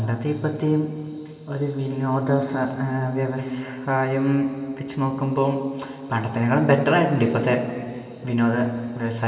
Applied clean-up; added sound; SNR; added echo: none; none; none; reverberation time 2.9 s.